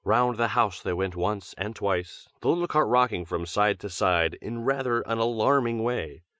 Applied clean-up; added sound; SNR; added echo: none; none; none; none.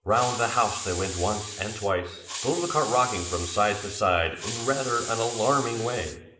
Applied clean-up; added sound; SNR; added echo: none; Hiss; 10 dB; reverberation time 0.9 s.